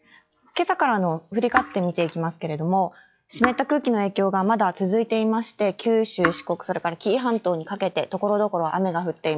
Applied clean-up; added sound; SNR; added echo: classical method log-MMSE.